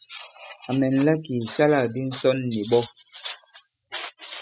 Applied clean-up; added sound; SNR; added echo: classical method spectral subtraction.